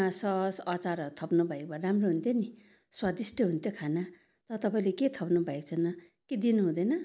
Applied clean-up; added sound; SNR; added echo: none; none; none; none.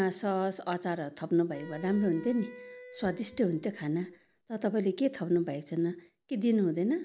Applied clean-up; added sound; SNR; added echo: none; Wind instrument, woodwind instrument; 19 dB; none.